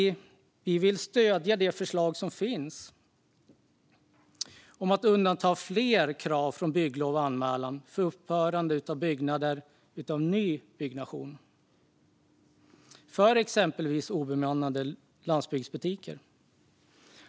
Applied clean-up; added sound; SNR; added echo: none; none; none; none.